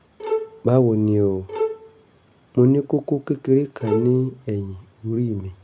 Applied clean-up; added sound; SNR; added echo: none; Bowed string instrument; 8 dB; none.